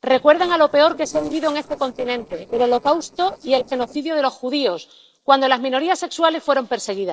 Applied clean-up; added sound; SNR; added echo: neural separator model SepFormer DNS4.